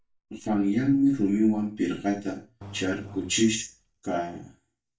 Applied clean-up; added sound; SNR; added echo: neural mask model DeepFilterNet 3.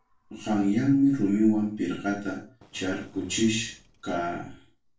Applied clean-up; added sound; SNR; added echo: neural separator model SepFormer DNS4.